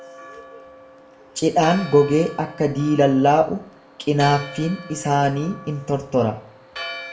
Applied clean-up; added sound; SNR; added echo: none; Church bell; 16 dB; reverberation time 0.4 s.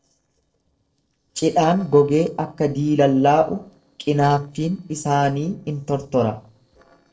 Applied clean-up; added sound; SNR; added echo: neural separator model SepFormer DNS4.